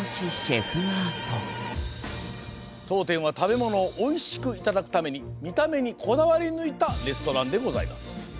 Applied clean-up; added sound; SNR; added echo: none; none; none; none.